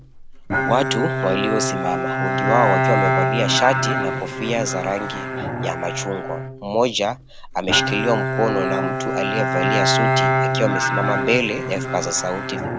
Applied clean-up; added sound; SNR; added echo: none; Bowed string instrument; -1 dB; none.